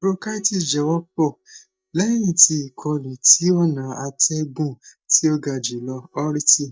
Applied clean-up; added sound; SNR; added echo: neural mask model DeepFilterNet 3.